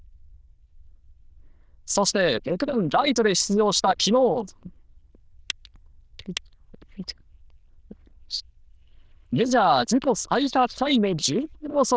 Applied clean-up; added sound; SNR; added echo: neural diffusion model UNIVERSE++.